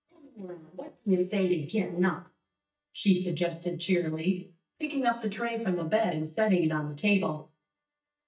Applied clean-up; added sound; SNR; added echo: neural mask model DeepFilterNet 3.